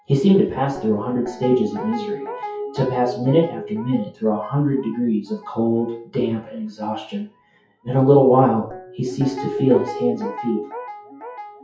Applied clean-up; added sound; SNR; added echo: classical method WPE with log-MMSE.